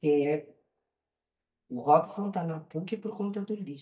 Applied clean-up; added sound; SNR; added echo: neural mask model DeepFilterNet 3.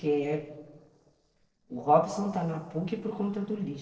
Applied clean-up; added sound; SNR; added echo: neural separator model SepFormer DNS4.